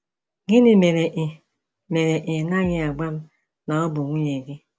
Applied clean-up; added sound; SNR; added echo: none; Bass drum; 16 dB; none.